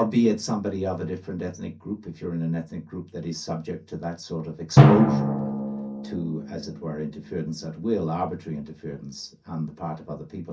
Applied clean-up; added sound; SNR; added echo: none; Drum; -2 dB; reverberation time 0.3 s.